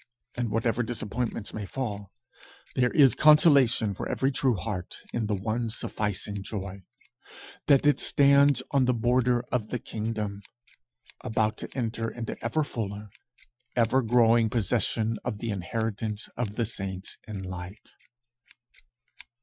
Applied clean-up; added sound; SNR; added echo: classical method Wiener filter.